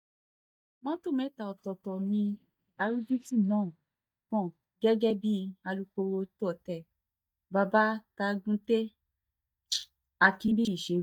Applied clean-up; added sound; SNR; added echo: neural mask model DeepFilterNet 3.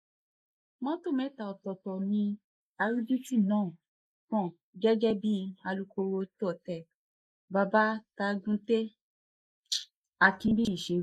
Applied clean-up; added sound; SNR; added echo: neural mask model Resemble Enhance denoiser.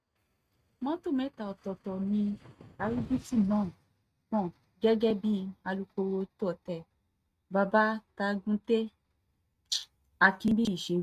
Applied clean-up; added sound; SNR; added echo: neural mask model RNNoise.